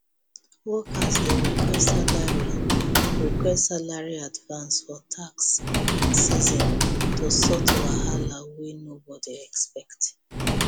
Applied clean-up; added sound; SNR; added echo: none; Computer keyboard; -4 dB; none.